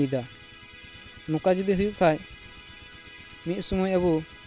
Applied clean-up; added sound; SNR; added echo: none; Musical instrument; 20 dB; none.